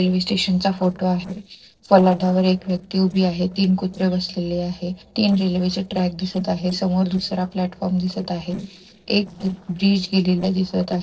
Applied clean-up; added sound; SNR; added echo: neural separator model SepFormer DNS4.